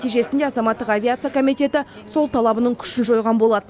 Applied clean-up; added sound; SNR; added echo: none; none; none; none.